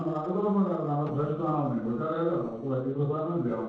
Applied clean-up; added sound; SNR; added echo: neural separator model SepFormer DNS4.